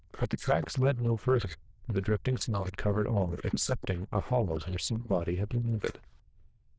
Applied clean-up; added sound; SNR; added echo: neural diffusion model UNIVERSE++.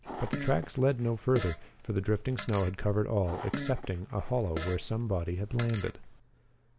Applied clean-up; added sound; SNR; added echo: none; Fart; 10 dB; none.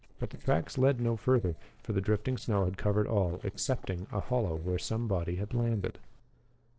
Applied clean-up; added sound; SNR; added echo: neural separator model SepFormer DNS4.